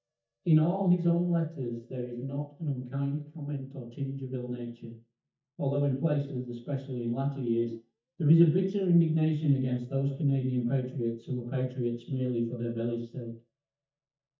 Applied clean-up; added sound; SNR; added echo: neural mask model DeepFilterNet 3.